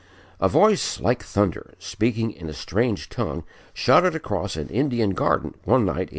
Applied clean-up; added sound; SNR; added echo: none; none; none; none.